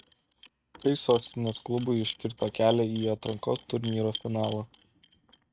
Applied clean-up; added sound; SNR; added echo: neural mask model RNNoise.